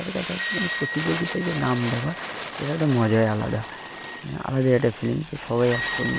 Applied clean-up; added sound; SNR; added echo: none; Fire + Wind instrument, woodwind instrument; 8 dB; none.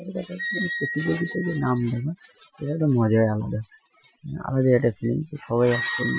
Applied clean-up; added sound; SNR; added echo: classical method Wiener filter.